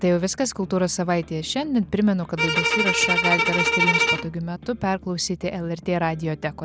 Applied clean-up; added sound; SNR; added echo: none; Bowed string instrument; -1 dB; none.